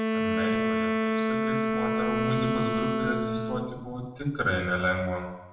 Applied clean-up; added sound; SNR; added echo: none; Wind instrument, woodwind instrument; -3 dB; reverberation time 0.8 s.